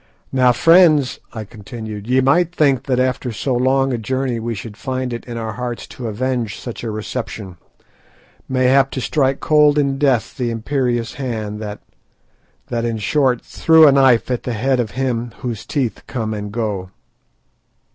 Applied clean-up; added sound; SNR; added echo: none; none; none; none.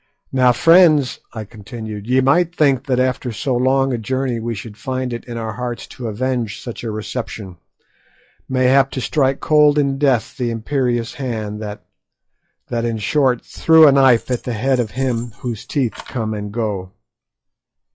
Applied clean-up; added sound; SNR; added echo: classical method log-MMSE.